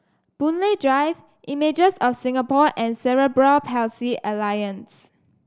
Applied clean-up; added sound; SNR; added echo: none; none; none; none.